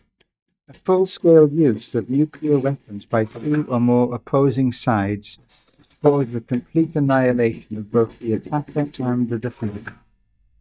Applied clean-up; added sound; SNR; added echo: neural mask model DeepFilterNet 3.